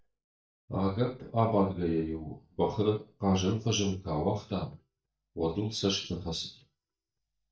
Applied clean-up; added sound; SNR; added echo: neural mask model DeepFilterNet 3.